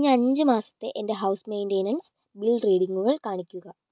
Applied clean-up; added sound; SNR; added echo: none; none; none; none.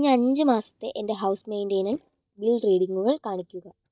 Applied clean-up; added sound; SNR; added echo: neural mask model DeepFilterNet 3.